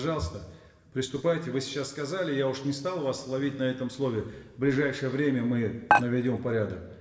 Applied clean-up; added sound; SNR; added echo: none; Dishes, pots, and pans; -1 dB; reverberation time 1.2 s.